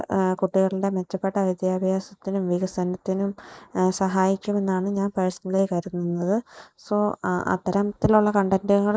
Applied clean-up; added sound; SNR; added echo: neural mask model Resemble Enhance denoiser.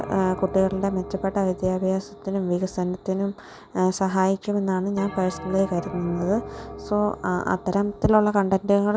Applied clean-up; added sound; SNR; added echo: none; Bell; 15 dB; none.